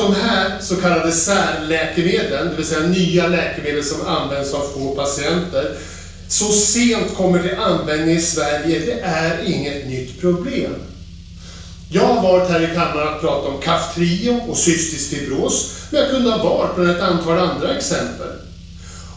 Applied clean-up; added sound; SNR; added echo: none; Car; 17 dB; reverberation time 0.7 s.